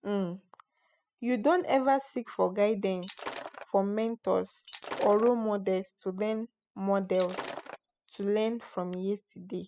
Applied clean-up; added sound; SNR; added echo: classical method spectral subtraction.